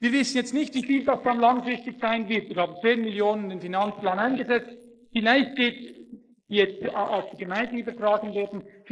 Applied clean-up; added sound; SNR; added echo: neural mask model Resemble Enhance denoiser.